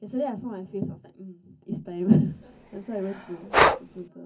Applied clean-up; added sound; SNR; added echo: none; Breathing; -2 dB; reverberation time 0.3 s.